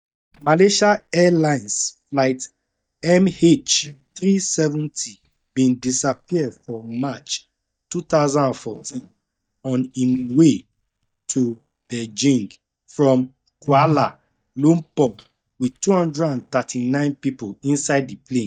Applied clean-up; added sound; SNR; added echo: neural mask model DeepFilterNet 3.